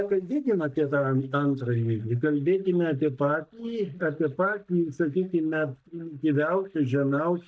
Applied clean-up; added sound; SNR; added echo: neural mask model DeepFilterNet 3.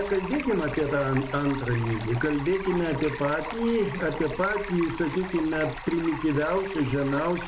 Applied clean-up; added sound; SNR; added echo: none; Stream; 10 dB; none.